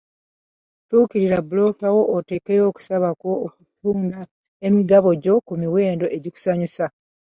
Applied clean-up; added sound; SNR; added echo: neural mask model DeepFilterNet 3.